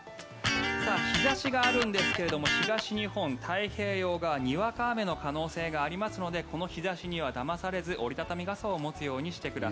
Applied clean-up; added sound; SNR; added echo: none; Electric guitar; -1 dB; none.